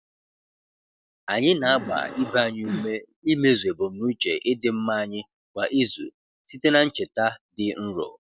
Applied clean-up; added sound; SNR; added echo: none; Breathing; 9 dB; none.